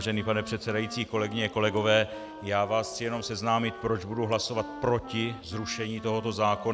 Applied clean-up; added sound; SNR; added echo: none; Wind instrument, woodwind instrument; 15 dB; none.